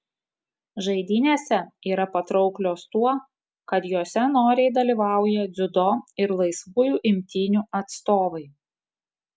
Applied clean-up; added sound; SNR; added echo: none; none; none; none.